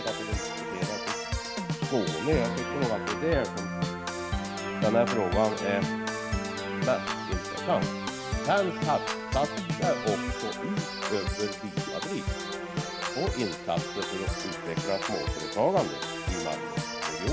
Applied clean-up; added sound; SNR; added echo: none; Organ; 0 dB; none.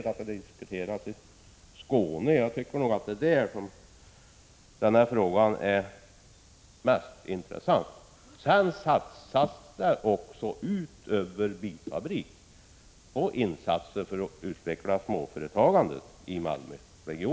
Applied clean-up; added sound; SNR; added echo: none; none; none; none.